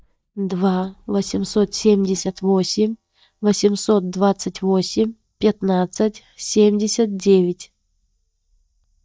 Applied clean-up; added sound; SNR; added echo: neural mask model DeepFilterNet 3.